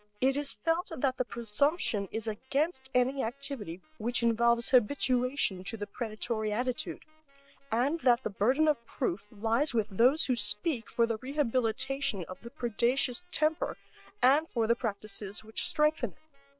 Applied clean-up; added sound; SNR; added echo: neural separator model SepFormer WHAM!.